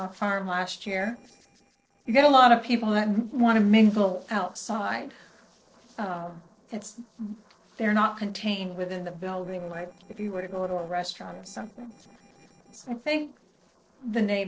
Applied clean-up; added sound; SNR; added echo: neural separator model SepFormer DNS4.